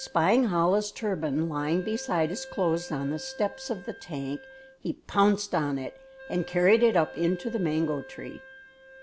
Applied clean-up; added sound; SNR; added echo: none; Wind instrument, woodwind instrument; 18 dB; none.